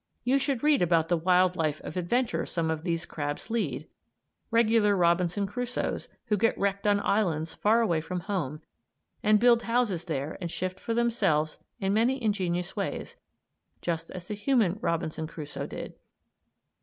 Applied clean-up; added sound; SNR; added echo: none; none; none; none.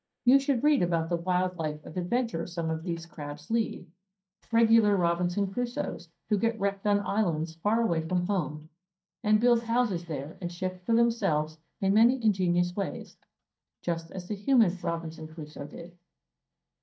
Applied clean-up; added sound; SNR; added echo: neural mask model DeepFilterNet 3.